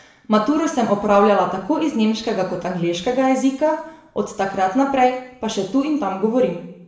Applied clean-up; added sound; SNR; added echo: none; none; none; reverberation time 0.7 s.